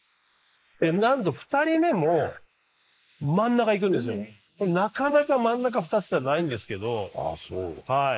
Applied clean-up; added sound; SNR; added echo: neural mask model Resemble Enhance denoiser.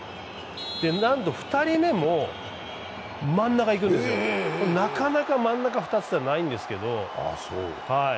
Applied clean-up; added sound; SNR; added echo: none; none; none; none.